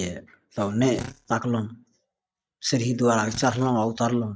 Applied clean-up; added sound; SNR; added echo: neural mask model DeepFilterNet 3.